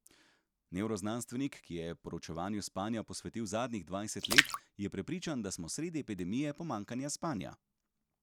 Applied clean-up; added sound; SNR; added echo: none; Splash, splatter; -4 dB; none.